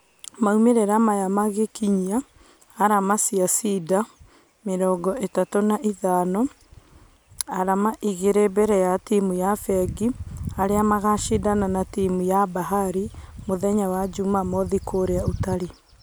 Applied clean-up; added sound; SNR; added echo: none; none; none; none.